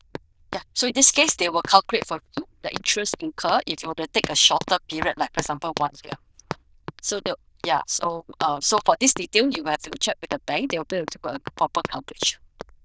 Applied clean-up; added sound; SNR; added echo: neural diffusion model UNIVERSE++.